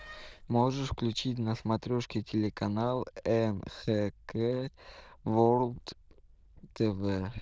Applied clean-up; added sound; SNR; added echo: neural diffusion model UNIVERSE++.